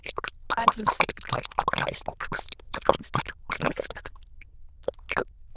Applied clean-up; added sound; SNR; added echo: neural diffusion model UNIVERSE++.